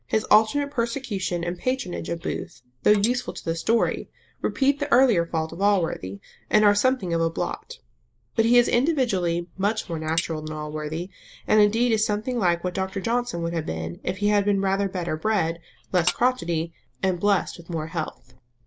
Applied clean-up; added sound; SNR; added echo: neural mask model Resemble Enhance denoiser.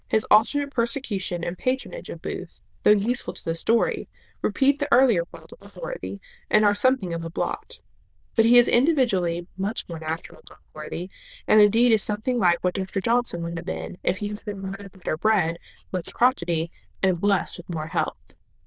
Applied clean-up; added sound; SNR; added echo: neural diffusion model UNIVERSE++.